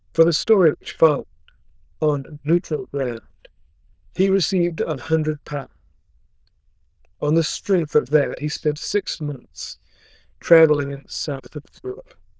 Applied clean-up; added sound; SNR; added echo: neural diffusion model UNIVERSE++.